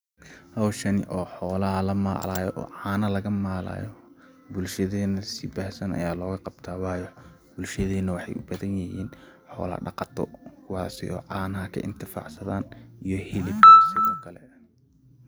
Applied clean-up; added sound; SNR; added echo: none; none; none; none.